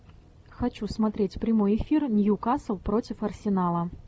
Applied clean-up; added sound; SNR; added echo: none; none; none; none.